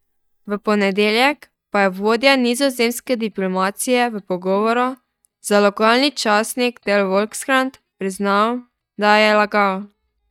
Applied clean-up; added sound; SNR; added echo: neural mask model DeepFilterNet 3.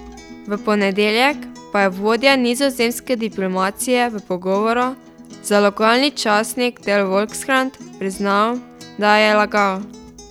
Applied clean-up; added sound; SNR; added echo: none; Acoustic guitar; 20 dB; none.